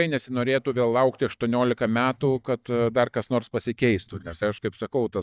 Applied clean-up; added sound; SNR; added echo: neural mask model DeepFilterNet 3.